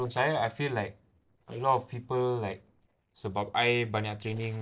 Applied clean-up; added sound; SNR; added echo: neural separator model SepFormer DNS4.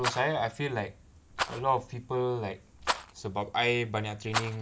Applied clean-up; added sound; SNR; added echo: none; Rattle; 7 dB; none.